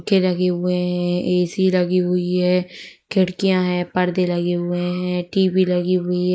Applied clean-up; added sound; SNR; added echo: neural mask model Resemble Enhance denoiser.